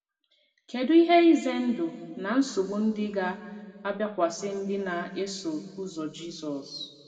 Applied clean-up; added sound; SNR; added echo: none; none; none; reverberation time 1.8 s.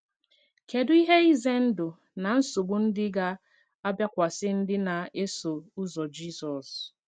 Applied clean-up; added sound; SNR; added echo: none; none; none; none.